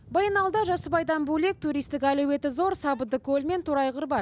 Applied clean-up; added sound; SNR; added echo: none; none; none; none.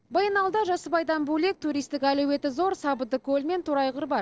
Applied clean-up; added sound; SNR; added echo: neural separator model SepFormer DNS4.